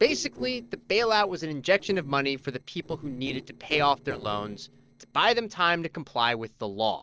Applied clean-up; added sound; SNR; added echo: neural separator model SepFormer DNS4.